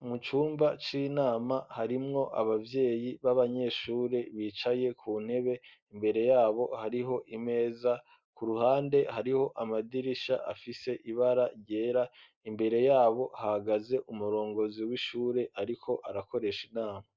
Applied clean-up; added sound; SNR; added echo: none; none; none; none.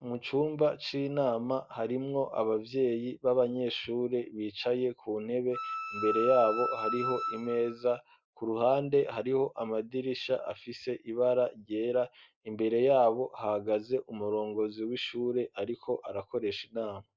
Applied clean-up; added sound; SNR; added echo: none; Wind instrument, woodwind instrument; 4 dB; none.